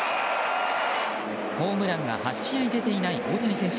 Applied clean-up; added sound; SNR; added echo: none; none; none; none.